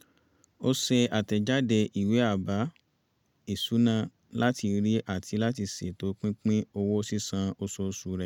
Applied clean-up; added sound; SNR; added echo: none; none; none; none.